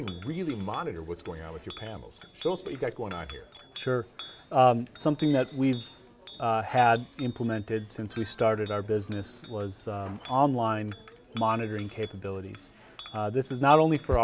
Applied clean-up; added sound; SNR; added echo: none; Chink, clink; 20 dB; none.